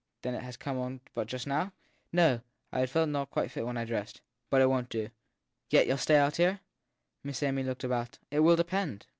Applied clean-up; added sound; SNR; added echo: none; none; none; none.